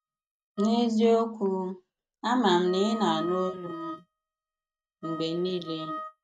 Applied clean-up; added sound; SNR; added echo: neural mask model RNNoise.